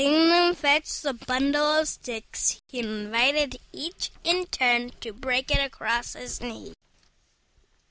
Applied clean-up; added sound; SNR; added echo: none; none; none; none.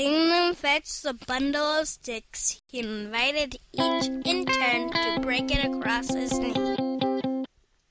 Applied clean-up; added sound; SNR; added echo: none; Electric guitar; -1 dB; none.